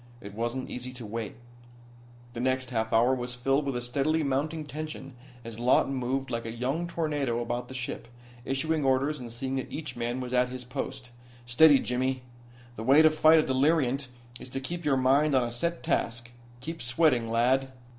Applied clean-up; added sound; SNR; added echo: none; none; none; none.